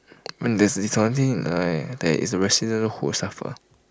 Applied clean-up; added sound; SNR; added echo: none; none; none; none.